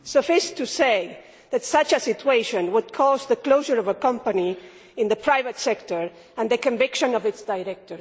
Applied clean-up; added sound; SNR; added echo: none; none; none; none.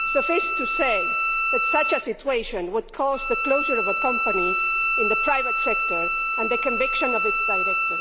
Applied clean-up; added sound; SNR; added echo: none; Bowed string instrument; -3 dB; none.